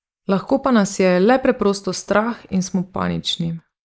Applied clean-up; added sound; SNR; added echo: neural mask model Resemble Enhance denoiser.